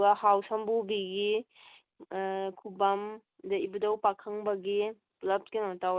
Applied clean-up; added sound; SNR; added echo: none; none; none; none.